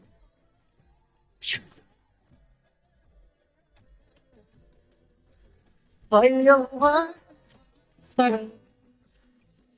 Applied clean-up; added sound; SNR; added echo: neural mask model DeepFilterNet 3.